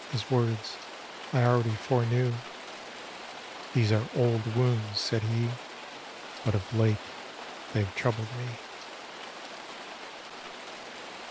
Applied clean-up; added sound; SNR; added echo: none; Rain; 12 dB; none.